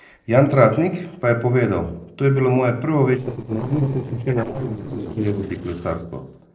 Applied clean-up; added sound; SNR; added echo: neural separator model SepFormer DNS4.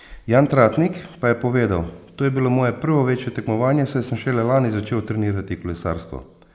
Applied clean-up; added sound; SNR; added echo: none; none; none; none.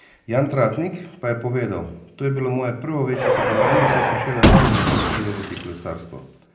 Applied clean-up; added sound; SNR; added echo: none; Car; -5 dB; reverberation time 0.5 s.